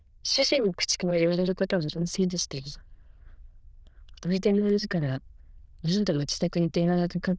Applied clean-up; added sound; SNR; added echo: neural diffusion model UNIVERSE++.